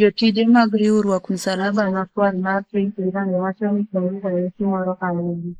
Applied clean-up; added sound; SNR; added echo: neural mask model Resemble Enhance denoiser.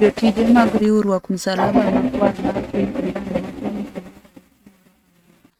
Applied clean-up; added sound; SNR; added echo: neural mask model RNNoise.